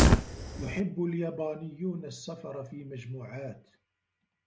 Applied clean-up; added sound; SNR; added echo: none; Fire; -4 dB; none.